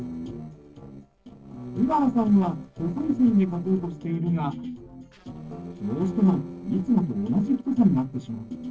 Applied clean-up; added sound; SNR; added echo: neural separator model SepFormer DNS4.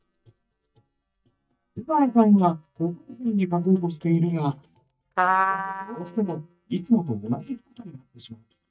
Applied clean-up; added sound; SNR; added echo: neural mask model DeepFilterNet 3.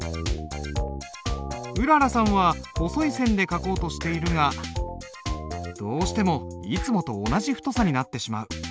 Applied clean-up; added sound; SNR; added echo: none; none; none; none.